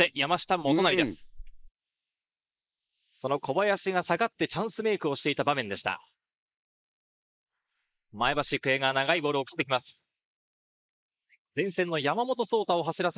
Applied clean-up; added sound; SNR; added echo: neural mask model Resemble Enhance denoiser.